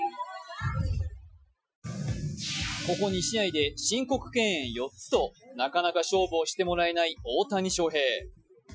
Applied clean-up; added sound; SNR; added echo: classical method Wiener filter.